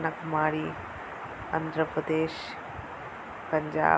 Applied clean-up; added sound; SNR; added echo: none; none; none; none.